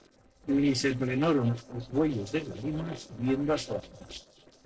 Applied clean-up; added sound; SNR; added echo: neural separator model SepFormer DNS4.